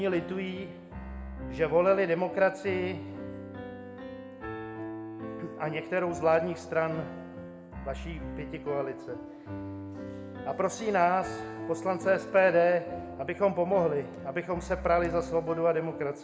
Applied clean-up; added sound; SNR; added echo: none; Piano; 10 dB; reverberation time 1.4 s.